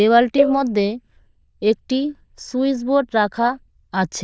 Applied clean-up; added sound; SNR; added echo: neural diffusion model UNIVERSE++.